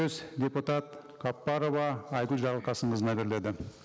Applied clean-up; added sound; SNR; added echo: none; none; none; none.